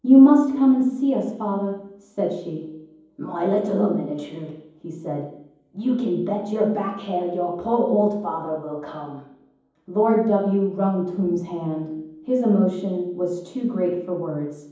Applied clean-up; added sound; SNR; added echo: none; none; none; reverberation time 1.2 s.